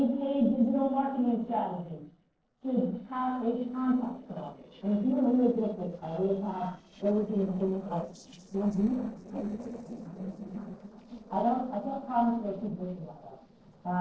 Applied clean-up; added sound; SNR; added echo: neural separator model SepFormer DNS4.